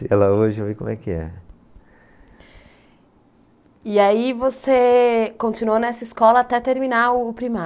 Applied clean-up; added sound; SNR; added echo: none; none; none; none.